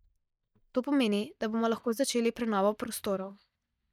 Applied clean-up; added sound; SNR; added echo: neural mask model DeepFilterNet 3.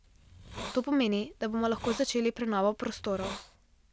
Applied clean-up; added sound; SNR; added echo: none; Hiss; 14 dB; none.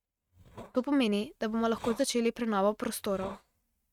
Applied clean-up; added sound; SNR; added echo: neural mask model RNNoise.